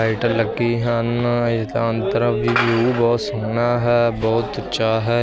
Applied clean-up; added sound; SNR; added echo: none; none; none; none.